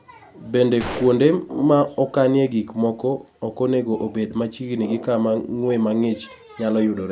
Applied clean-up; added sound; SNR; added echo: none; Brass instrument + Gunshot, gunfire; 16 dB; none.